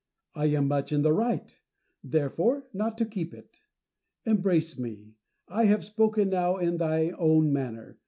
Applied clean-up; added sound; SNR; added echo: none; none; none; none.